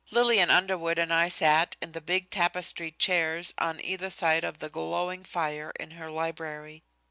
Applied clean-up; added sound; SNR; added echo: none; none; none; none.